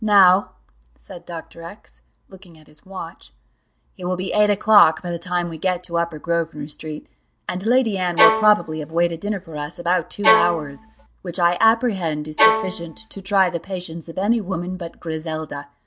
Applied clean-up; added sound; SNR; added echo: none; Bowed string instrument; -2 dB; none.